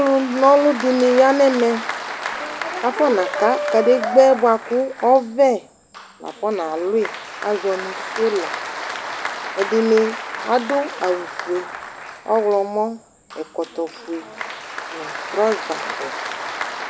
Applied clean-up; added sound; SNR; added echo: none; Applause + Brass instrument; 9 dB; none.